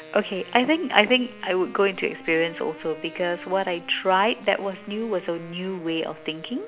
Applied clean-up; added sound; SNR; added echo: none; Wind instrument, woodwind instrument; 19 dB; none.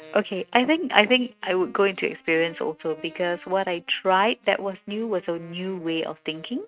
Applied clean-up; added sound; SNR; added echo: neural mask model RNNoise.